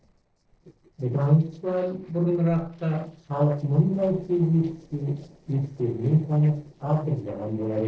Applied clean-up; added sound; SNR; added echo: neural separator model SepFormer DNS4.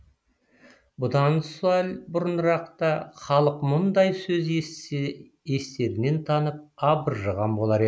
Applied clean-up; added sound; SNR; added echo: none; none; none; none.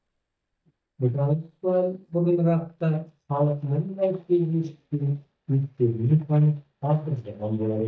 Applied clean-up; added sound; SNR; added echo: neural mask model DeepFilterNet 3.